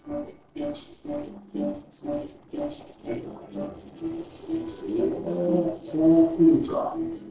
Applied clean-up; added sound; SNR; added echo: neural separator model SepFormer DNS4.